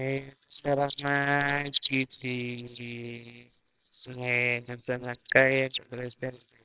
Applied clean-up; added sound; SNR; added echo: neural separator model SepFormer WHAMR!.